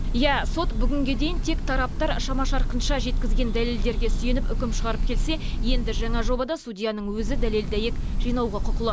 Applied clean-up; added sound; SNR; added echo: none; Bird / Breathing; -4 dB; none.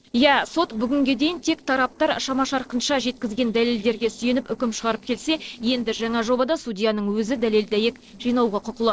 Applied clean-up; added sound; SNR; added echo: neural separator model SepFormer DNS4.